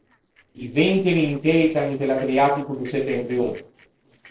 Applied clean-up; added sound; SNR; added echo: neural separator model SepFormer DNS4.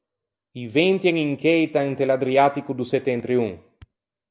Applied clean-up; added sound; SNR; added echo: none; none; none; none.